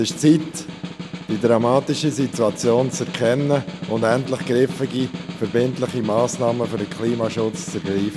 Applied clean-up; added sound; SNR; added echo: none; Snare drum; 11 dB; none.